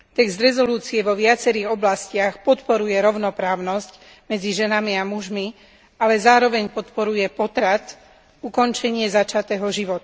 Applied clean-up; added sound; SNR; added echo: none; none; none; none.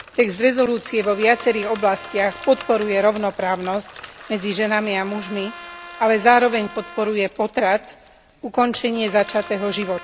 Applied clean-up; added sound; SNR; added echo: none; Bicycle + Trumpet; 17 dB; none.